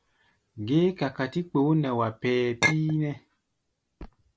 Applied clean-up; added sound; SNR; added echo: none; Chink, clink; 1 dB; none.